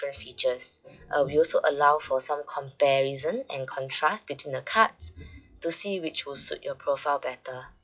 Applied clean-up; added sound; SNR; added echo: classical method log-MMSE.